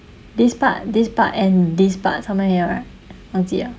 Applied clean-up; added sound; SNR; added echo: none; none; none; none.